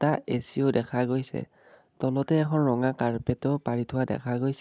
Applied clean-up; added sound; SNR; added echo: none; none; none; none.